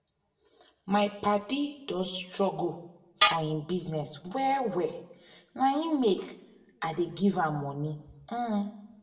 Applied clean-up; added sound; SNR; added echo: none; Tools; 3 dB; reverberation time 0.7 s.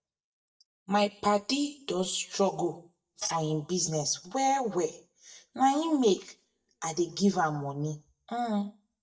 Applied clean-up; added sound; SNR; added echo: neural mask model DeepFilterNet 3.